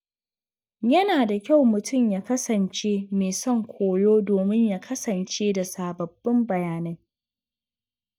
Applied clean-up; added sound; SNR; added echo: neural mask model DeepFilterNet 3.